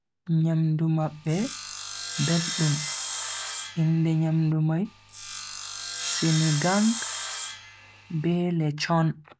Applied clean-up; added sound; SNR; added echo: none; Sawing; 6 dB; none.